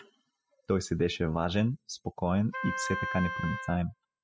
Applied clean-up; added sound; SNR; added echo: classical method spectral subtraction.